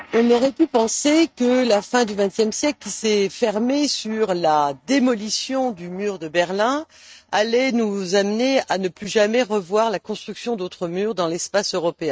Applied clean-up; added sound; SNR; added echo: neural mask model RNNoise.